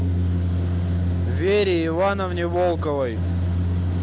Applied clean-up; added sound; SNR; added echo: none; none; none; none.